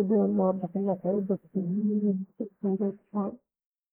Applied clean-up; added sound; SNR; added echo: neural mask model Resemble Enhance denoiser.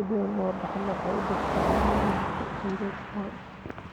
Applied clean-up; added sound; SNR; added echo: none; Car passing by; -2 dB; none.